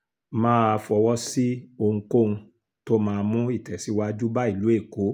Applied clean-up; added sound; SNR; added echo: none; none; none; none.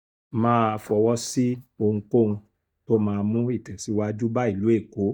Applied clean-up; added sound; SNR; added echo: neural mask model DeepFilterNet 3.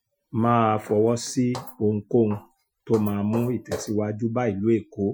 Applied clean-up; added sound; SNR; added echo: classical method Wiener filter.